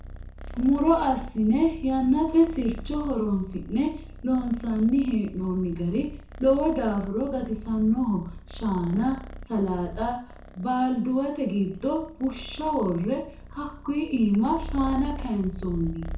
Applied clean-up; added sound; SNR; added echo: none; Purr; 13 dB; reverberation time 0.6 s.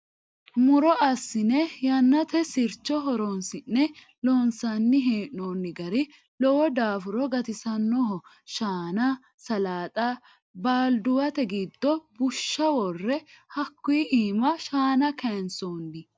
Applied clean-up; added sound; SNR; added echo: none; none; none; none.